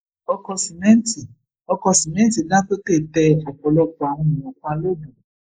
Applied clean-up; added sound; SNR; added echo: neural mask model Resemble Enhance denoiser.